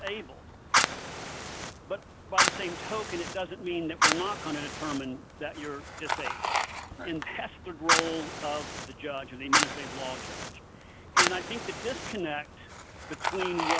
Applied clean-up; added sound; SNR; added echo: none; Fire; -5 dB; none.